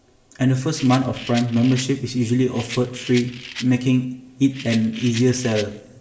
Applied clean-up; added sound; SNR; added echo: none; Rattle; 15 dB; reverberation time 1.1 s.